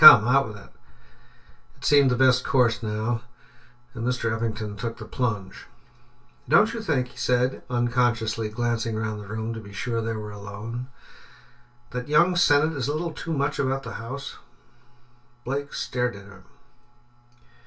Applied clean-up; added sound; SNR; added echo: none; none; none; reverberation time 0.2 s.